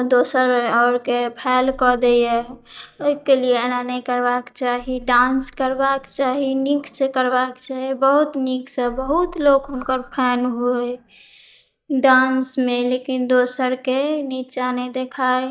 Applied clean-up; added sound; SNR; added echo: neural mask model DeepFilterNet 3.